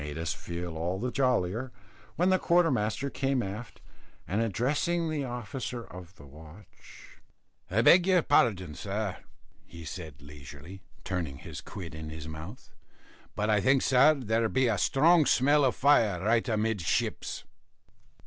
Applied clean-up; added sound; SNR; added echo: none; none; none; none.